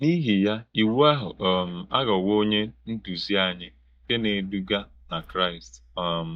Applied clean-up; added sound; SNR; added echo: neural mask model DeepFilterNet 3.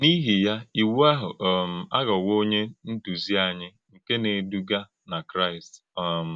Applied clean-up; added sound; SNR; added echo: none; none; none; none.